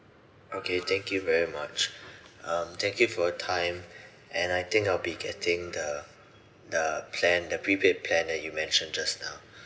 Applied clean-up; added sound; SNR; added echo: none; none; none; none.